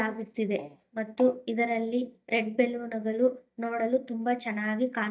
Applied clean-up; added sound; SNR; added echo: neural mask model DeepFilterNet 3.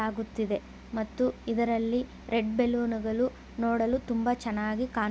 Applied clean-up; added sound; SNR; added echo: none; none; none; none.